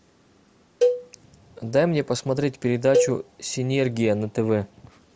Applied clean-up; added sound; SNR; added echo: none; Cowbell; 3 dB; none.